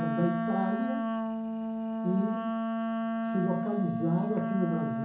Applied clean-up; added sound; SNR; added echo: none; Wind instrument, woodwind instrument; -1 dB; reverberation time 0.7 s.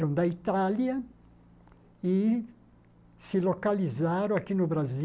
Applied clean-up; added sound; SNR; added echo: none; none; none; none.